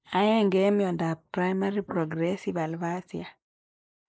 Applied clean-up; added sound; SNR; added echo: neural mask model Resemble Enhance denoiser.